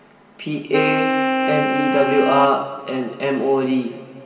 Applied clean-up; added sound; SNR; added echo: none; Wind instrument, woodwind instrument; 1 dB; reverberation time 2.1 s.